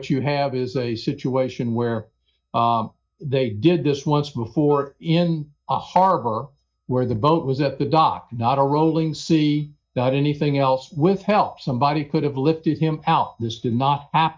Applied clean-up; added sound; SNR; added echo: neural mask model DeepFilterNet 3.